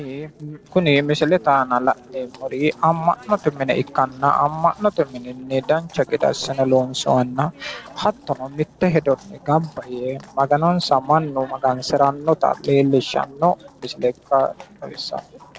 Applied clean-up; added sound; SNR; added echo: neural separator model SepFormer DNS4.